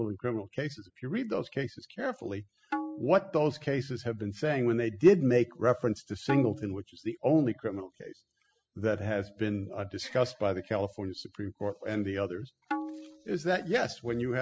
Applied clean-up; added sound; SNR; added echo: classical method spectral subtraction.